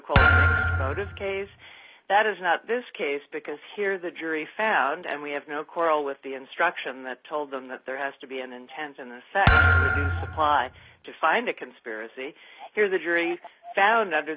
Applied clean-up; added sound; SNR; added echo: none; Thump, thud; -4 dB; none.